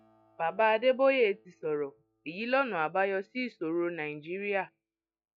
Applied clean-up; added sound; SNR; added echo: classical method log-MMSE.